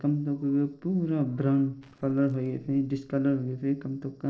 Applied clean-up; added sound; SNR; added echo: neural separator model SepFormer DNS4.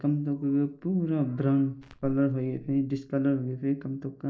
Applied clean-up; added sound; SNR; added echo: neural mask model DeepFilterNet 3.